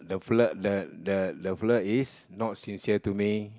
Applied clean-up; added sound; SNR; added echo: none; none; none; none.